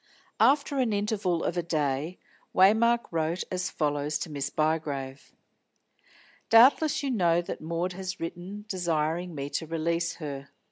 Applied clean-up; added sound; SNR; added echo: none; none; none; none.